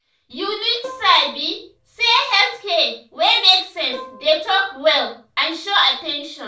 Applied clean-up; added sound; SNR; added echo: neural separator model SepFormer DNS4.